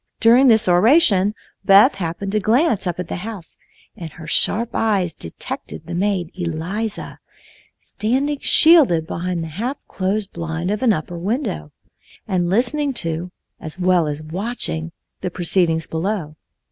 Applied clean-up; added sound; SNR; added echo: none; none; none; none.